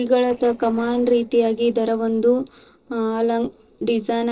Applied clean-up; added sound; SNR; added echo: neural separator model SepFormer DNS4.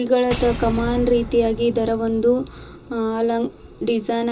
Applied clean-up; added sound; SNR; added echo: none; Shatter / Boom; 11 dB; reverberation time 0.2 s.